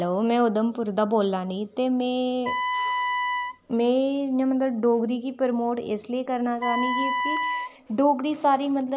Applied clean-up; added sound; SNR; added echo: none; Wind instrument, woodwind instrument; 4 dB; none.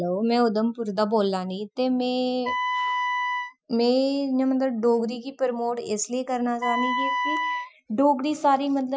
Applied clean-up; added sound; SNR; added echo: classical method Wiener filter.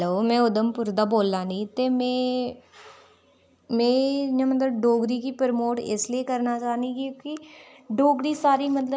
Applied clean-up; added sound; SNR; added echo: none; none; none; none.